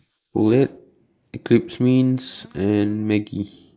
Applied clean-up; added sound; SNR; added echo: neural mask model Resemble Enhance denoiser.